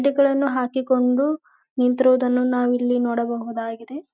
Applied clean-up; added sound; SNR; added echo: none; none; none; none.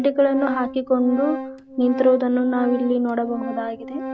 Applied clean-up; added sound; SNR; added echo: none; Organ; 10 dB; none.